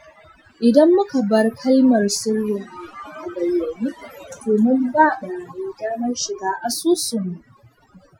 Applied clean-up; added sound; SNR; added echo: classical method Wiener filter.